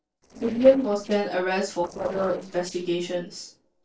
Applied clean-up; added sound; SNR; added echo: neural separator model SepFormer DNS4.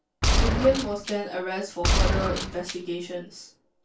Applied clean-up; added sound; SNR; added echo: none; Gunshot, gunfire; -4 dB; reverberation time 0.2 s.